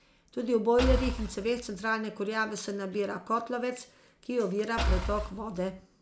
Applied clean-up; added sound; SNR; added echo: none; Engine / Car; 0 dB; none.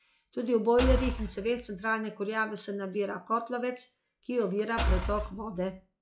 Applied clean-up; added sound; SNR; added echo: classical method log-MMSE.